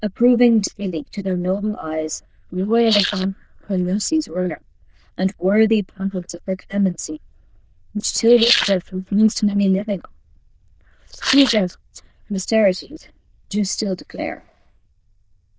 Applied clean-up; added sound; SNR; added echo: neural diffusion model UNIVERSE++.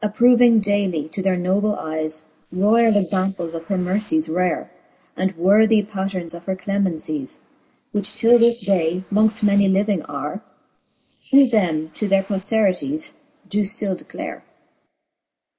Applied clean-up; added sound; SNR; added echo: neural mask model Resemble Enhance denoiser.